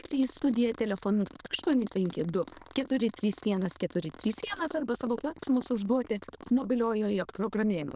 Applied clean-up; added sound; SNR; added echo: neural diffusion model UNIVERSE++.